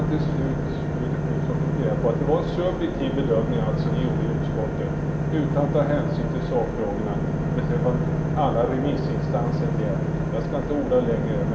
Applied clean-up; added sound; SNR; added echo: none; Engine / Boat, Water vehicle; -3 dB; reverberation time 2.0 s.